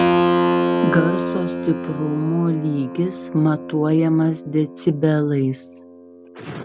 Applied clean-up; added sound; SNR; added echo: none; Keyboard (musical); 2 dB; none.